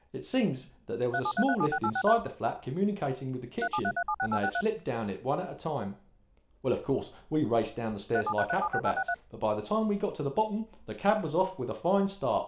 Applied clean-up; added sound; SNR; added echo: none; Telephone; 0 dB; reverberation time 0.4 s.